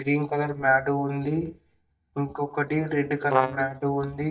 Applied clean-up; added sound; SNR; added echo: neural mask model DeepFilterNet 3.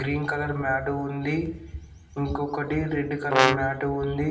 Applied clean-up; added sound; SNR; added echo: none; Brass instrument; -3 dB; reverberation time 0.6 s.